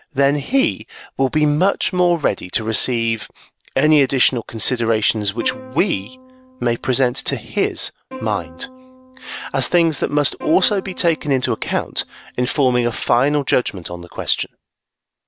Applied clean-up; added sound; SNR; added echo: none; Plucked string instrument; 18 dB; none.